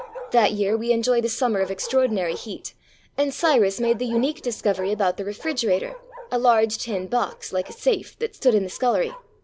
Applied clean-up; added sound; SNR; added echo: none; Bark; 18 dB; none.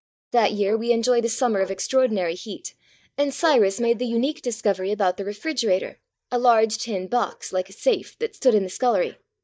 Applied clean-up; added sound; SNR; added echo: neural mask model DeepFilterNet 3.